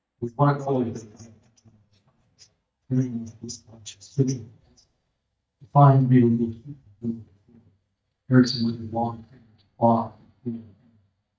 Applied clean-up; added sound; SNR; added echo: neural mask model DeepFilterNet 3.